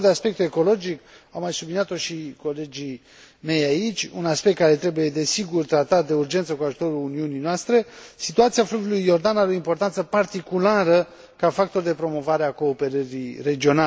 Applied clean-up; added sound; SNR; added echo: none; none; none; none.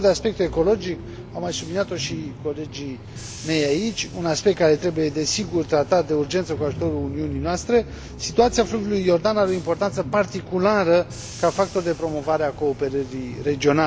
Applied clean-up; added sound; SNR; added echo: none; Bus / Engine; 13 dB; none.